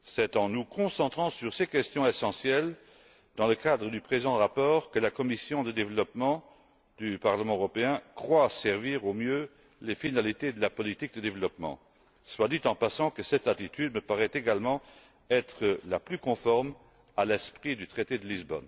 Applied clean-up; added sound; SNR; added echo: none; none; none; none.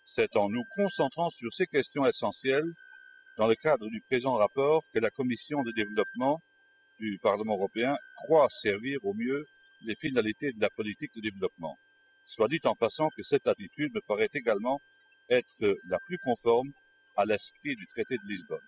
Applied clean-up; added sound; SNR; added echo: classical method spectral subtraction.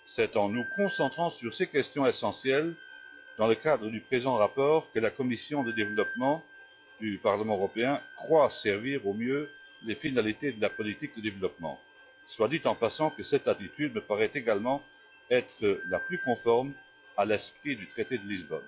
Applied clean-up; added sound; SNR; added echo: classical method log-MMSE.